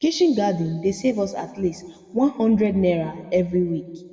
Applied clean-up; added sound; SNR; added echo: none; none; none; reverberation time 1.2 s.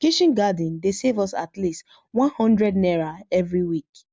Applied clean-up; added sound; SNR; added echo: none; none; none; none.